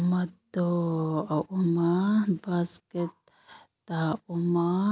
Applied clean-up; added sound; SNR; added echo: none; none; none; none.